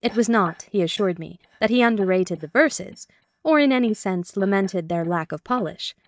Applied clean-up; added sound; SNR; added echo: neural mask model DeepFilterNet 3.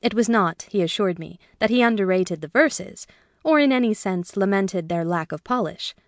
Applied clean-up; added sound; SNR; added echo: none; none; none; none.